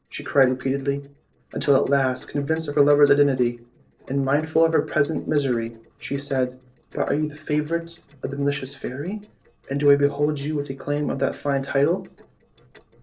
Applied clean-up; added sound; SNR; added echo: neural separator model SepFormer DNS4.